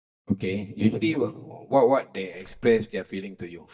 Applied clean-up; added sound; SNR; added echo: neural mask model DeepFilterNet 3.